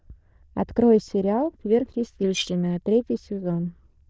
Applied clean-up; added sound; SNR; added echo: neural diffusion model UNIVERSE++.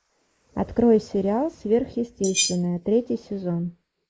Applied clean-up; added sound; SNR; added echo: neural mask model Resemble Enhance denoiser.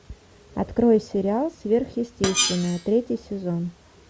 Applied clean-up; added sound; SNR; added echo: none; Screech; 4 dB; none.